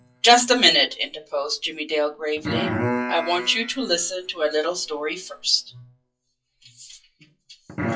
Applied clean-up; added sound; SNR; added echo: classical method WPE with log-MMSE.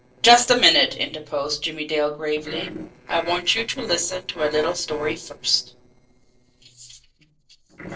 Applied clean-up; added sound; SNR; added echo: neural separator model SepFormer DNS4.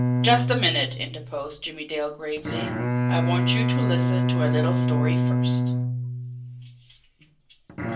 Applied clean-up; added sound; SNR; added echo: none; Bowed string instrument; -4 dB; reverberation time 0.3 s.